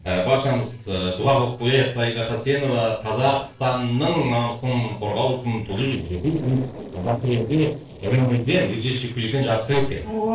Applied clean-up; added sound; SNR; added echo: neural separator model SepFormer DNS4.